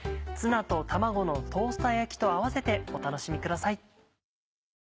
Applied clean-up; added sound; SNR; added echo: none; none; none; none.